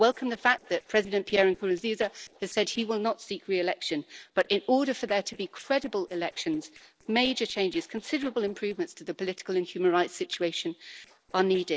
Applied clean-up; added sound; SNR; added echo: neural separator model SepFormer DNS4.